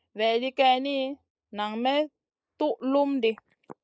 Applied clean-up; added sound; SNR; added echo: neural mask model Resemble Enhance denoiser.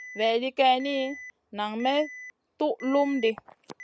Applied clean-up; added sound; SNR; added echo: none; Alarm; 17 dB; none.